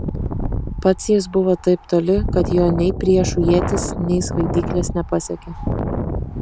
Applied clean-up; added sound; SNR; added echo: none; Wind; 4 dB; none.